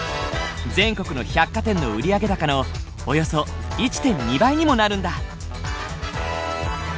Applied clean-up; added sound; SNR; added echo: none; none; none; none.